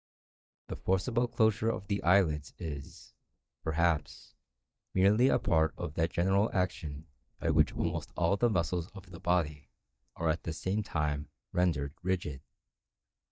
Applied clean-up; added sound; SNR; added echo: neural mask model DeepFilterNet 3.